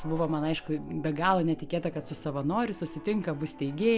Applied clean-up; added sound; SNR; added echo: none; Piano; 19 dB; none.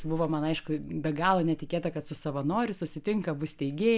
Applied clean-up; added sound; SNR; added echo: none; none; none; none.